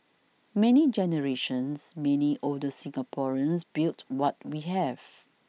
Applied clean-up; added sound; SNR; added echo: none; none; none; none.